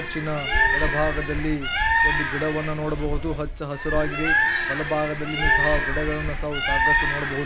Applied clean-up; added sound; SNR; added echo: none; Bird; -5 dB; none.